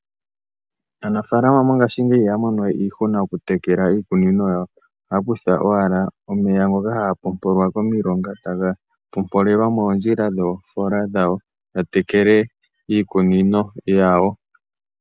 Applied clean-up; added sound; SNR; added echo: none; none; none; none.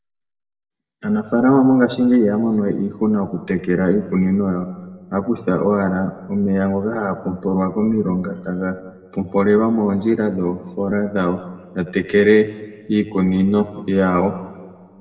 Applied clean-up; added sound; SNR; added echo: none; none; none; reverberation time 1.0 s.